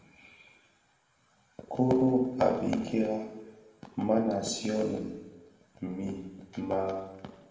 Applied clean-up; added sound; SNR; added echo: none; none; none; reverberation time 1.1 s.